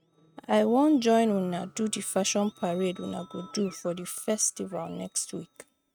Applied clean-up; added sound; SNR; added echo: neural mask model RNNoise.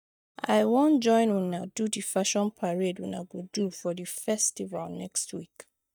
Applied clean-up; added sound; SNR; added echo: neural mask model DeepFilterNet 3.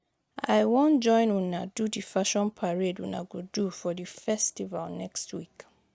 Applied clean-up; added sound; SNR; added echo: none; none; none; none.